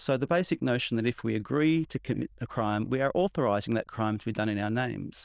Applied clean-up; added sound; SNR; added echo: neural diffusion model UNIVERSE++.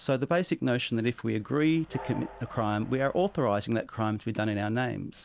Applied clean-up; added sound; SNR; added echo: none; Train; 18 dB; none.